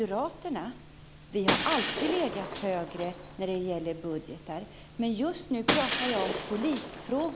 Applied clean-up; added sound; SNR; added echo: none; Shatter; 2 dB; none.